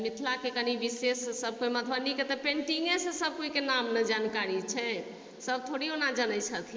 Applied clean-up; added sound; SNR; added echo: neural mask model Resemble Enhance denoiser.